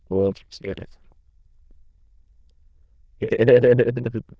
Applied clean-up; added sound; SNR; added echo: neural diffusion model UNIVERSE++.